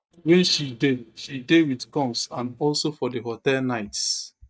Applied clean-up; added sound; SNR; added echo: neural mask model DeepFilterNet 3.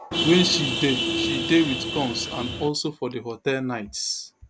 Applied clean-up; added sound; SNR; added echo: none; Vehicle horn, car horn, honking; 2 dB; none.